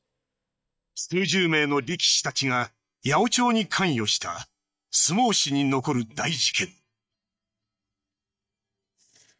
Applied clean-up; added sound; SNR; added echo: neural mask model DeepFilterNet 3.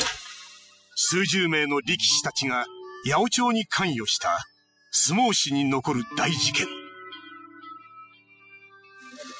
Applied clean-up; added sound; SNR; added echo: classical method spectral subtraction.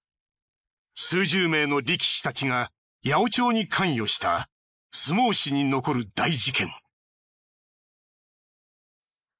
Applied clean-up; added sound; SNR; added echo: neural mask model Resemble Enhance denoiser.